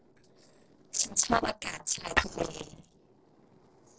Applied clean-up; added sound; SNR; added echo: neural separator model SepFormer DNS4.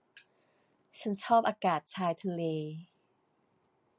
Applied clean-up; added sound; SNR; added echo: none; none; none; none.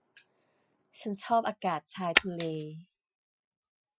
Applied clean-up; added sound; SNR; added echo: classical method Wiener filter.